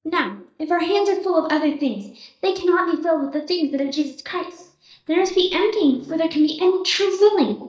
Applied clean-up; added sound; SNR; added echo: neural mask model DeepFilterNet 3.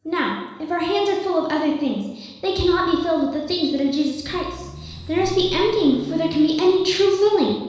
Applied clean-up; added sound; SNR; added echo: none; Vehicle; 16 dB; reverberation time 1.1 s.